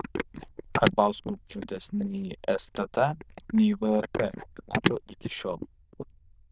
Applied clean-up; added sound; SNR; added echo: neural diffusion model UNIVERSE++.